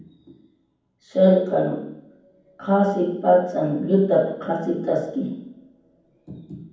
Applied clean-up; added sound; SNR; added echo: none; none; none; reverberation time 1.2 s.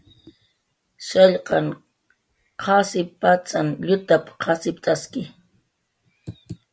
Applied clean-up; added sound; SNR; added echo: none; none; none; none.